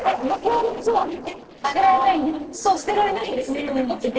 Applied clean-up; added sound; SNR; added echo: neural separator model SepFormer DNS4.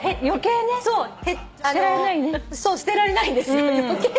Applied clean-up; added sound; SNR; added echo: none; none; none; none.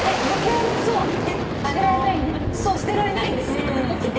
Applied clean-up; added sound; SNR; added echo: none; Boom; 0 dB; reverberation time 2.2 s.